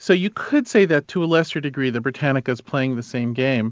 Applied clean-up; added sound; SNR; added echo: none; none; none; none.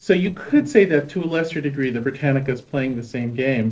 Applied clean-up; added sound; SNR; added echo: neural separator model SepFormer DNS4.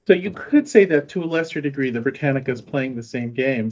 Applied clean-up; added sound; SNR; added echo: neural mask model DeepFilterNet 3.